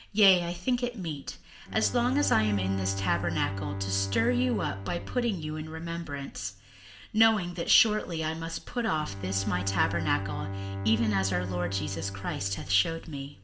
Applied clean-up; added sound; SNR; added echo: none; Bowed string instrument; 7 dB; reverberation time 0.4 s.